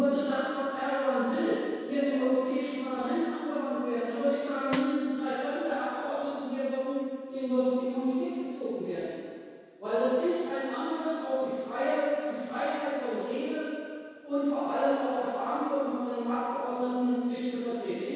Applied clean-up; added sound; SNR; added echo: none; Snare drum; 13 dB; reverberation time 2.0 s.